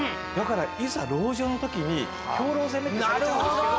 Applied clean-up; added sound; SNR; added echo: none; Trumpet; 13 dB; none.